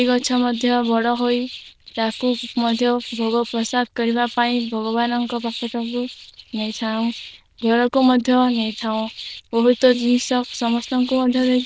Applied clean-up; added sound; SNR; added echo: neural diffusion model UNIVERSE++.